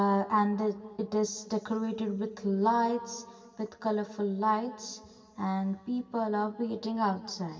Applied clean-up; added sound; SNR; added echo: none; none; none; reverberation time 2.2 s.